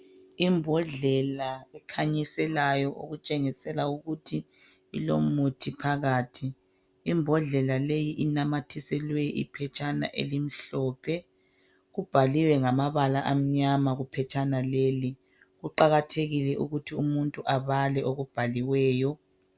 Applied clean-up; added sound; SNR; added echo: none; none; none; none.